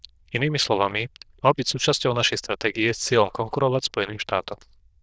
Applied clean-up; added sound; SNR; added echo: neural diffusion model UNIVERSE++.